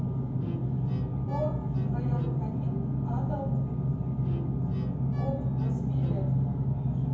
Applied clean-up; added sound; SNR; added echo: none; Bowed string instrument; 20 dB; reverberation time 0.9 s.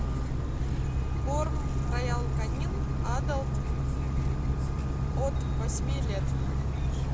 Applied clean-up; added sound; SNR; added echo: none; none; none; none.